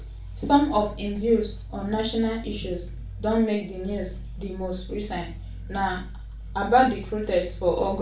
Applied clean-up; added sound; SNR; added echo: none; Growling; 11 dB; reverberation time 0.4 s.